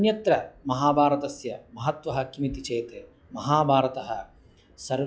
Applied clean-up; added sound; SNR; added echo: classical method log-MMSE.